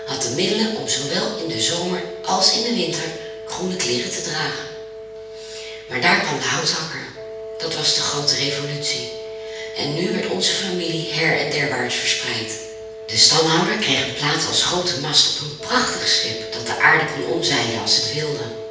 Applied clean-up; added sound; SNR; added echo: none; Wind instrument, woodwind instrument; 12 dB; reverberation time 0.9 s.